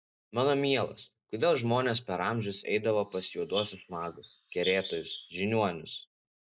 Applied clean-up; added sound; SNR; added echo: neural mask model Resemble Enhance denoiser.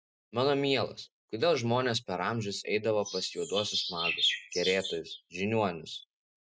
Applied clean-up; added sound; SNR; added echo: classical method spectral subtraction.